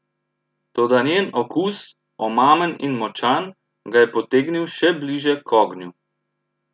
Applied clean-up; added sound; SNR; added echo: none; none; none; none.